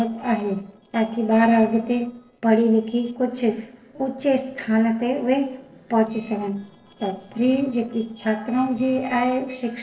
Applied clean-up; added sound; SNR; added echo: neural separator model SepFormer DNS4.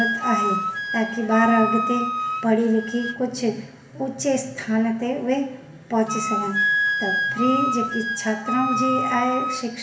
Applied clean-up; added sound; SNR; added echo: none; Wind instrument, woodwind instrument; 2 dB; reverberation time 0.3 s.